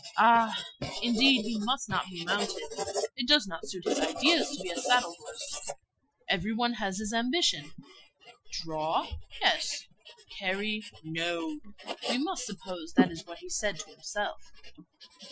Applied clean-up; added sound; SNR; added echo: classical method Wiener filter.